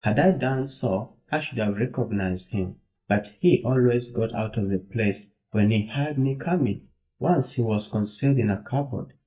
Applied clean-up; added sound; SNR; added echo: neural mask model DeepFilterNet 3.